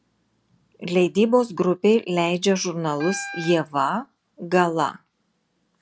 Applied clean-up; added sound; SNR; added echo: none; Wind instrument, woodwind instrument; 13 dB; none.